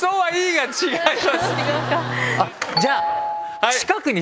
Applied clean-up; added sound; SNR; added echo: none; none; none; none.